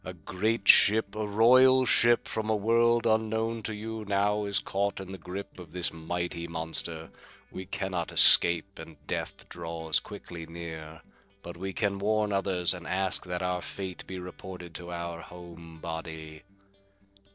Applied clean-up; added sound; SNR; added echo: neural separator model SepFormer DNS4.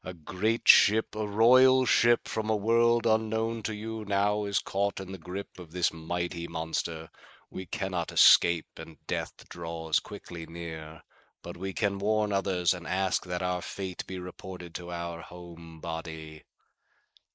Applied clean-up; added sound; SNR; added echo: neural mask model Resemble Enhance denoiser.